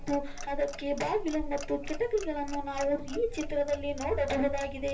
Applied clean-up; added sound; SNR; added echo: none; Clock; 7 dB; reverberation time 0.3 s.